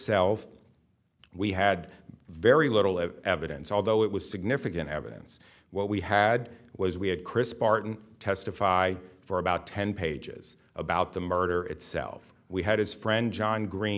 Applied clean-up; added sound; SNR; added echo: none; none; none; none.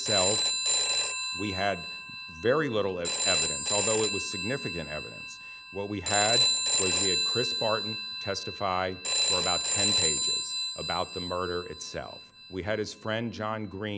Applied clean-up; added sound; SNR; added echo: none; Telephone; -3 dB; none.